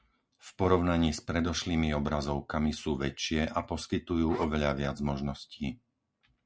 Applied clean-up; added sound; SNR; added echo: none; Zipper (clothing); 13 dB; none.